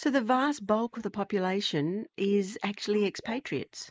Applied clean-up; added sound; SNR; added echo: neural mask model Resemble Enhance denoiser.